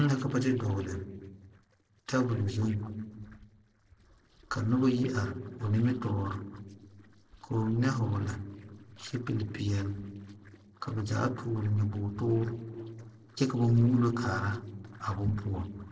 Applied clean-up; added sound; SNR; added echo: neural separator model SepFormer DNS4.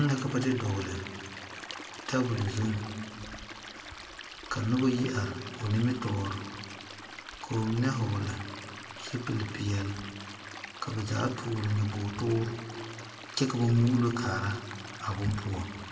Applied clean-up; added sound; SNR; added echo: none; Stream; 12 dB; reverberation time 1.6 s.